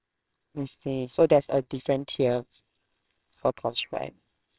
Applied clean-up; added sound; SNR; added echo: neural separator model SepFormer WHAMR!.